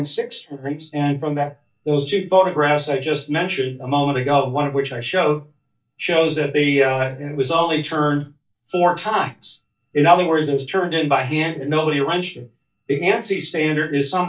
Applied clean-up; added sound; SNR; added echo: neural mask model DeepFilterNet 3.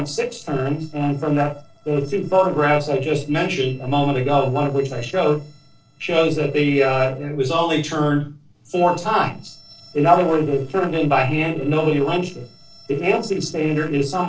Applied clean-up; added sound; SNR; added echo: neural separator model SepFormer DNS4.